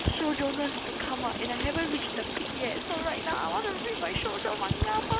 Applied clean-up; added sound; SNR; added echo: none; Stream; 1 dB; none.